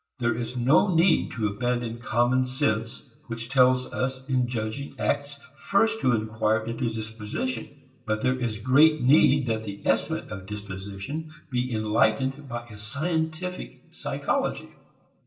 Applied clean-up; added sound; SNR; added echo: none; none; none; reverberation time 0.6 s.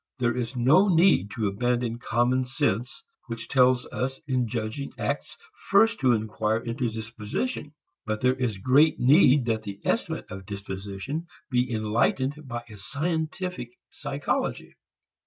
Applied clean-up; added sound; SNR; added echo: none; none; none; none.